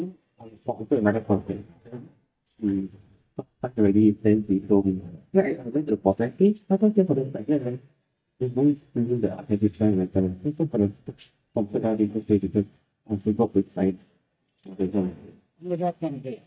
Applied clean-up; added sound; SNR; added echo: neural mask model DeepFilterNet 3.